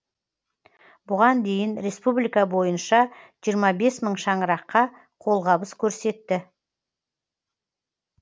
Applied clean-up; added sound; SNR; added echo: none; none; none; none.